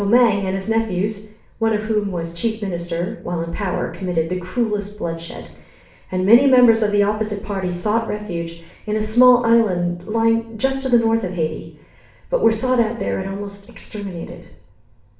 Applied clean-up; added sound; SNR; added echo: none; none; none; reverberation time 0.6 s.